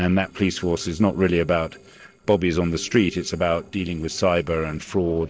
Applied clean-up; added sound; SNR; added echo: neural separator model SepFormer DNS4.